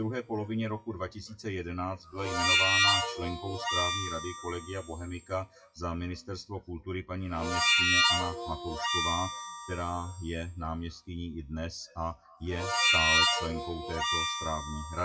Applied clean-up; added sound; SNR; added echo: classical method WPE with log-MMSE.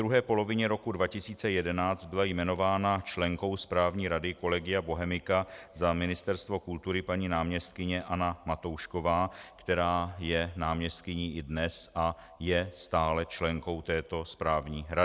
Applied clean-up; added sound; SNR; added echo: none; none; none; none.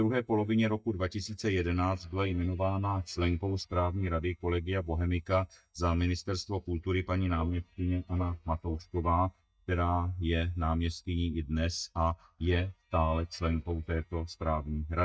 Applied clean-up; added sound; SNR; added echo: neural mask model DeepFilterNet 3.